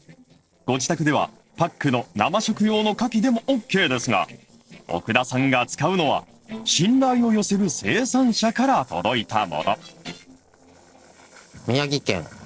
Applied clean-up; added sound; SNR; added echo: neural separator model SepFormer DNS4.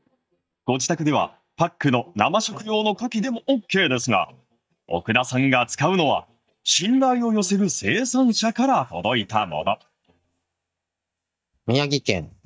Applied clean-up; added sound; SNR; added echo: neural mask model DeepFilterNet 3.